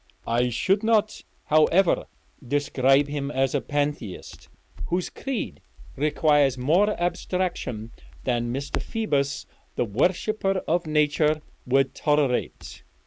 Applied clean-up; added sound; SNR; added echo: none; Crackle; 15 dB; none.